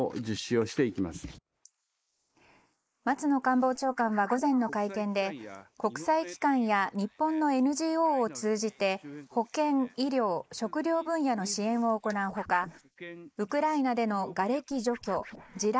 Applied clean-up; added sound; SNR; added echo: neural mask model Resemble Enhance denoiser.